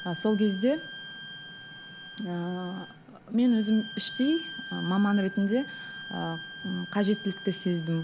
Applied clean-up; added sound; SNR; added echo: none; Bowed string instrument; 13 dB; none.